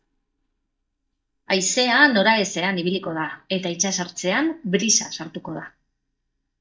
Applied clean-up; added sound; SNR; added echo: neural mask model DeepFilterNet 3.